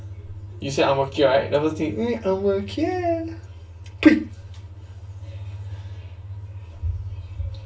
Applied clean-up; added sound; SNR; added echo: none; none; none; reverberation time 0.3 s.